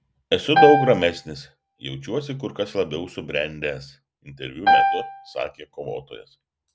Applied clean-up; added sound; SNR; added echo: none; Piano; -3 dB; none.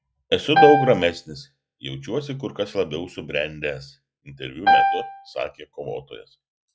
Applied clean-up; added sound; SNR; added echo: classical method log-MMSE.